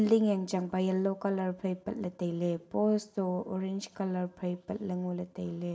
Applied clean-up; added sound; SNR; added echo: none; none; none; reverberation time 0.5 s.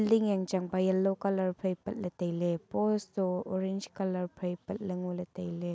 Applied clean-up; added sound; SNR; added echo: none; none; none; none.